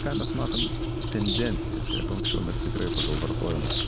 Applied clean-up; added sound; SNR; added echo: none; Bird vocalization, bird call, bird song + Engine; -5 dB; none.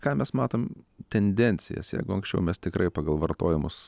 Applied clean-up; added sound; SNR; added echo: none; none; none; none.